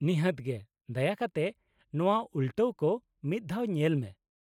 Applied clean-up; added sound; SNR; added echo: neural mask model Resemble Enhance denoiser.